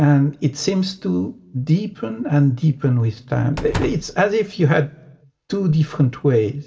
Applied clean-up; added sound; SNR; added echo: none; Slam; 12 dB; reverberation time 0.3 s.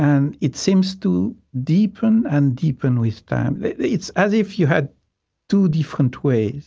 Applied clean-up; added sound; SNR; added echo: none; none; none; none.